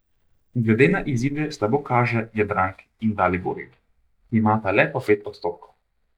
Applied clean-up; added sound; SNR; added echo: neural mask model DeepFilterNet 3.